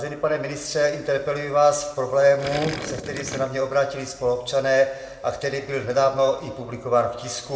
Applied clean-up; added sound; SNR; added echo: none; Gurgling; 10 dB; reverberation time 1.5 s.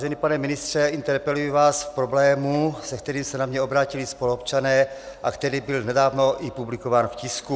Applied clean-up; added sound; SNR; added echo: none; none; none; none.